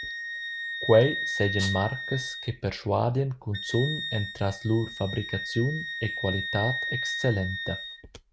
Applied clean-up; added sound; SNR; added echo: none; Rattle (instrument) + Wind instrument, woodwind instrument; 6 dB; none.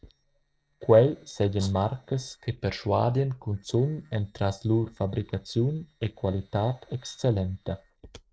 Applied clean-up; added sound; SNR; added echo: neural separator model SepFormer DNS4.